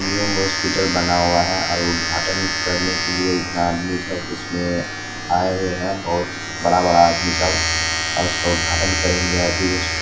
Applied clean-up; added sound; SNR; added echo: none; Domestic sounds, home sounds; 2 dB; reverberation time 0.4 s.